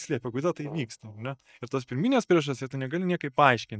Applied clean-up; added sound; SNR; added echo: neural mask model DeepFilterNet 3.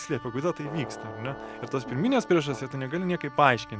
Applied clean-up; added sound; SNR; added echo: none; Brass instrument + Wind instrument, woodwind instrument; 14 dB; none.